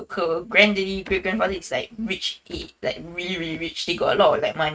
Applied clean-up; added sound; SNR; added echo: neural mask model RNNoise.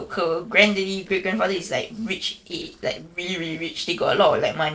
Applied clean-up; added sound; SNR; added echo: neural separator model SepFormer DNS4.